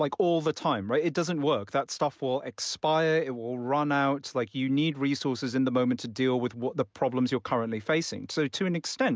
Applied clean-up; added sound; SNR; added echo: none; none; none; none.